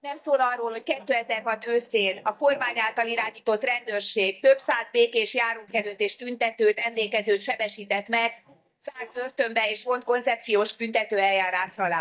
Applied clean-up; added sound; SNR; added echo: neural mask model DeepFilterNet 3.